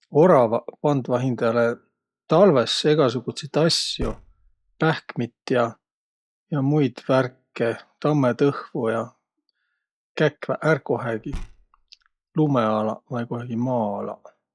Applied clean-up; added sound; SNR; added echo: classical method log-MMSE.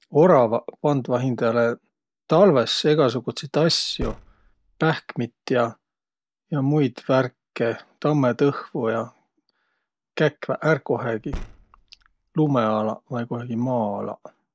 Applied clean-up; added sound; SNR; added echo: none; Car; 14 dB; none.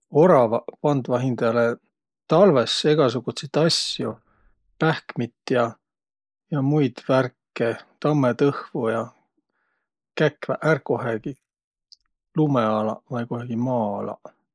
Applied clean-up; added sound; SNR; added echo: neural mask model Resemble Enhance denoiser.